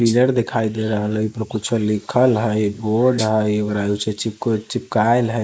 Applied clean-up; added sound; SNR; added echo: neural mask model Resemble Enhance denoiser.